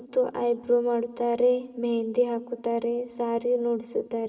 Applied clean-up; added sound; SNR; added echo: none; none; none; reverberation time 2.3 s.